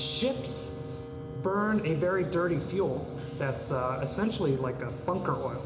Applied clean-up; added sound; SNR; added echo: none; Wind instrument, woodwind instrument; 14 dB; reverberation time 0.8 s.